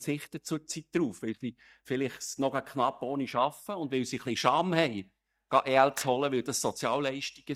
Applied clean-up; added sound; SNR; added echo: neural mask model DeepFilterNet 3.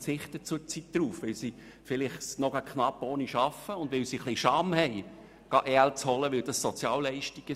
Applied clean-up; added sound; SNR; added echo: none; none; none; none.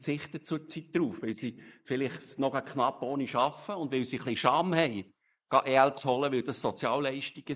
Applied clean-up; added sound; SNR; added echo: neural mask model Resemble Enhance denoiser.